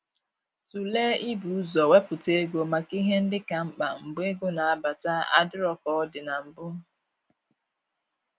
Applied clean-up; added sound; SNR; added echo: none; none; none; none.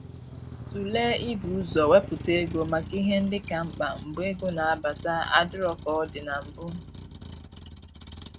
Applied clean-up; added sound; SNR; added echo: none; Motor vehicle (road); 12 dB; none.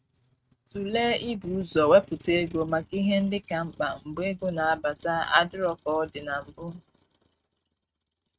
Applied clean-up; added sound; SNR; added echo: neural mask model RNNoise.